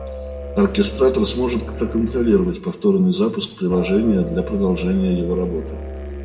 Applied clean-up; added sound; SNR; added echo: none; Musical instrument; 11 dB; reverberation time 0.6 s.